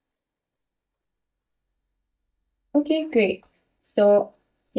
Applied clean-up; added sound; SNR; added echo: neural mask model DeepFilterNet 3.